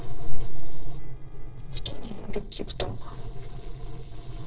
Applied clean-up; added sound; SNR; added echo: neural separator model SepFormer DNS4.